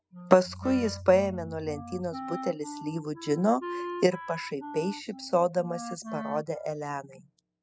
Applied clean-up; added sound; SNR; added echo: classical method spectral subtraction.